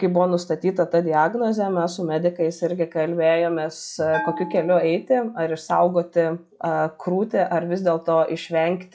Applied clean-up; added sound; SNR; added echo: classical method log-MMSE.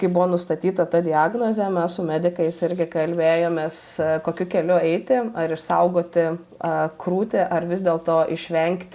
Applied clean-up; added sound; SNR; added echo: none; none; none; none.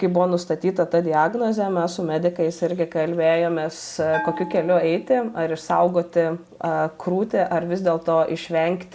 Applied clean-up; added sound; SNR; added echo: none; Bell; 19 dB; none.